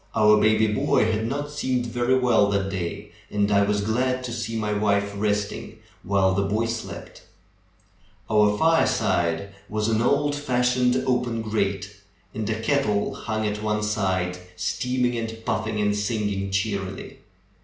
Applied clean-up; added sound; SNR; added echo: none; none; none; none.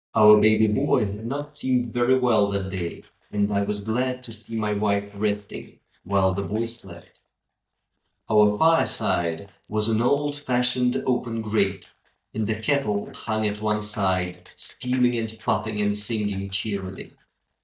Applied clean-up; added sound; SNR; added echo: neural mask model DeepFilterNet 3.